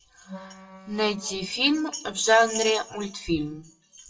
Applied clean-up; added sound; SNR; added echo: classical method WPE with log-MMSE.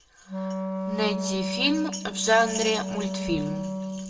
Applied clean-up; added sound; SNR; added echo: none; Wind instrument, woodwind instrument; 4 dB; reverberation time 0.9 s.